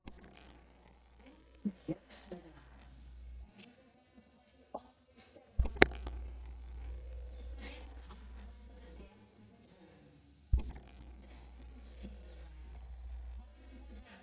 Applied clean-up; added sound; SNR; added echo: neural mask model DeepFilterNet 3.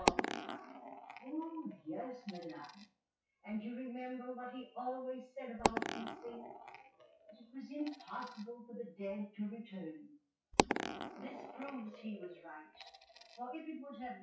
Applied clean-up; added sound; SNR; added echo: classical method WPE with log-MMSE.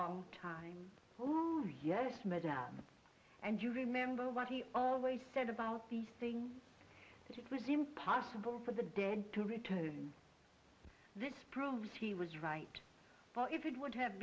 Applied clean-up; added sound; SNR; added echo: none; none; none; none.